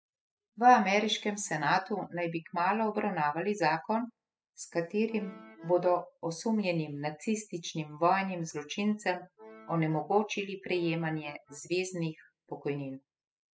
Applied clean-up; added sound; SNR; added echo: classical method spectral subtraction.